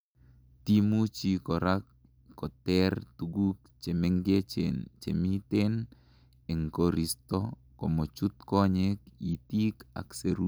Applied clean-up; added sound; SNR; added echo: none; none; none; none.